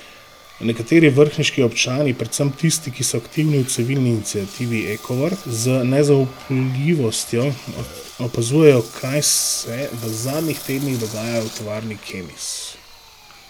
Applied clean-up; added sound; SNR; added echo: none; Engine + Burping, eructation; 19 dB; none.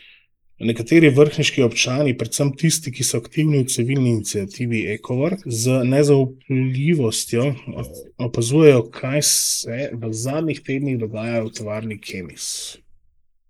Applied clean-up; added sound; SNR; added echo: neural mask model Resemble Enhance denoiser.